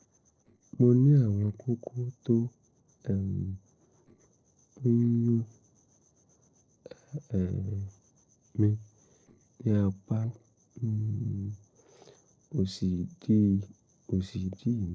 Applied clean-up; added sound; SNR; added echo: neural separator model SepFormer DNS4.